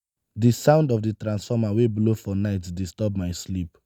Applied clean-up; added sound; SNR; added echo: none; none; none; none.